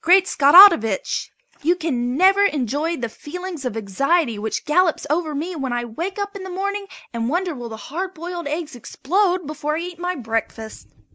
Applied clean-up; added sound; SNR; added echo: none; none; none; none.